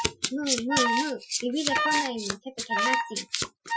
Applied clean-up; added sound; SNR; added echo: classical method Wiener filter.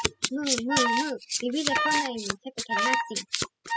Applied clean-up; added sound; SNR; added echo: classical method spectral subtraction.